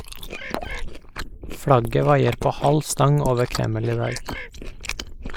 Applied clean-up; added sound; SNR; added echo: neural mask model Resemble Enhance denoiser.